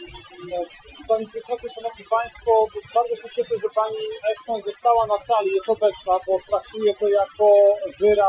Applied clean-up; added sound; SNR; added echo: classical method Wiener filter.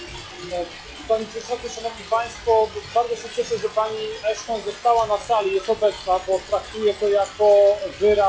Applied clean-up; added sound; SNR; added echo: classical method log-MMSE.